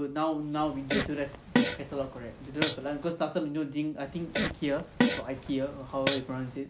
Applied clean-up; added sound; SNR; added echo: none; Fart; 0 dB; none.